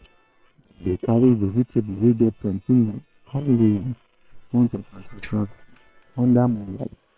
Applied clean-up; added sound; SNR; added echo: neural separator model SepFormer WHAM!.